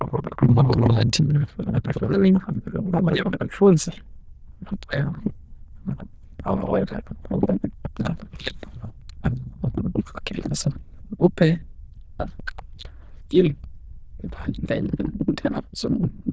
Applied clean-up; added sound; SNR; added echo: neural diffusion model UNIVERSE++.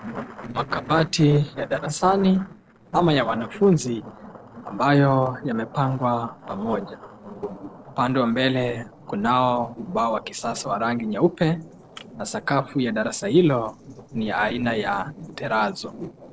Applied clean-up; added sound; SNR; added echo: neural separator model SepFormer DNS4.